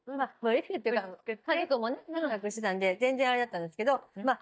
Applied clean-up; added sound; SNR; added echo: neural mask model DeepFilterNet 3.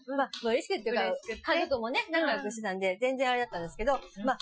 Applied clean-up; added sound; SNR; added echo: classical method Wiener filter.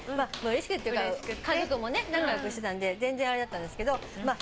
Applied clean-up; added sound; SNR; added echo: none; Walk, footsteps; 14 dB; none.